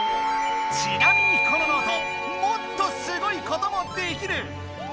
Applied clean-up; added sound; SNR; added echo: none; Doorbell; -1 dB; none.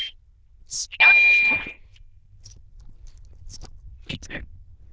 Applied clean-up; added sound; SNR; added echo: neural diffusion model UNIVERSE++.